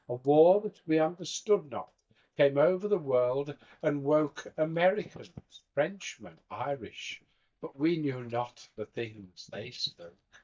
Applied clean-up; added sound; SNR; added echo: neural mask model DeepFilterNet 3.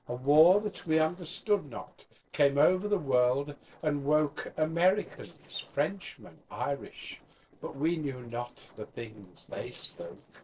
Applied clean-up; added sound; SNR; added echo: neural separator model SepFormer DNS4.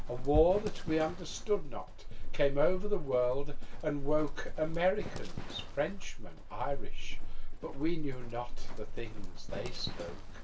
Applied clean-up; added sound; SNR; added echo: none; Livestock, farm animals, working animals; -2 dB; reverberation time 0.2 s.